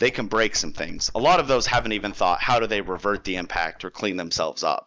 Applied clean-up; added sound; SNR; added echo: neural mask model DeepFilterNet 3.